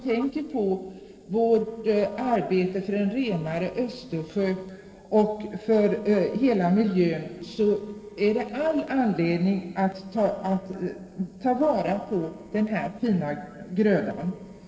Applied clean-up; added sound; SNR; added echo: neural separator model SepFormer DNS4.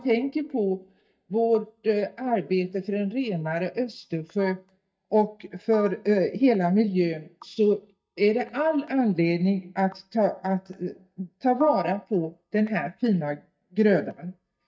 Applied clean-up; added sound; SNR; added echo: neural mask model DeepFilterNet 3.